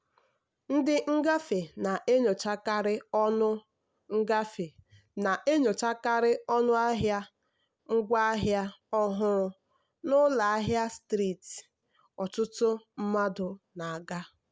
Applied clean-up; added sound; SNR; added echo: none; none; none; none.